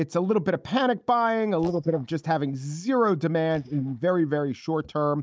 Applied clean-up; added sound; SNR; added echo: neural mask model DeepFilterNet 3.